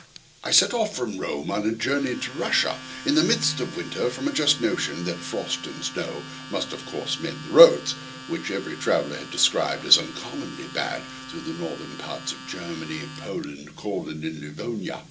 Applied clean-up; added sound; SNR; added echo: none; Domestic sounds, home sounds; 15 dB; reverberation time 0.2 s.